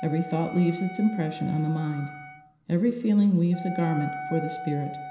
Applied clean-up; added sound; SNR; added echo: none; Wind instrument, woodwind instrument; 12 dB; reverberation time 0.9 s.